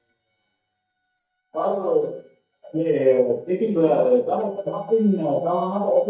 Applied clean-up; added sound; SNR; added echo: neural mask model DeepFilterNet 3.